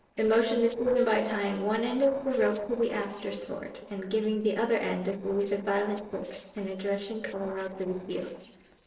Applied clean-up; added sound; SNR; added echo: neural separator model SepFormer DNS4.